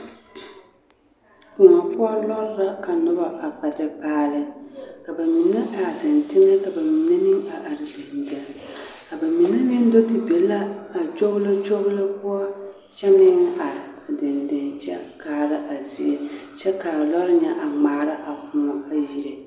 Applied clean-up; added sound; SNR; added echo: none; none; none; none.